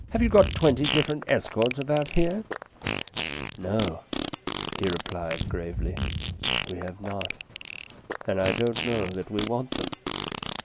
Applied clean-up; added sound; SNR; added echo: none; Fart; 4 dB; none.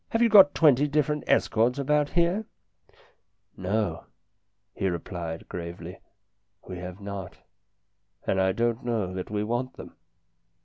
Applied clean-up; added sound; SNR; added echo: none; none; none; none.